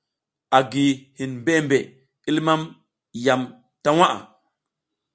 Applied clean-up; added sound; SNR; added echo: none; none; none; none.